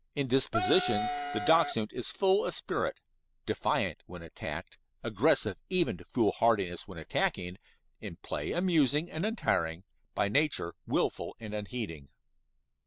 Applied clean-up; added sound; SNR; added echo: none; Wind instrument, woodwind instrument; 2 dB; none.